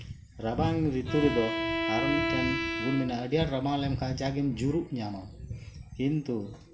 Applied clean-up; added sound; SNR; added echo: none; Bowed string instrument; 3 dB; reverberation time 0.5 s.